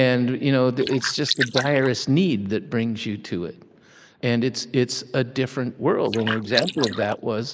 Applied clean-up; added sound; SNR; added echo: neural mask model Resemble Enhance denoiser.